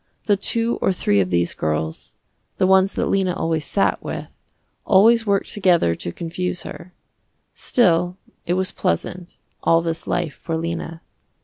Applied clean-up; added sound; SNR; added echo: none; none; none; none.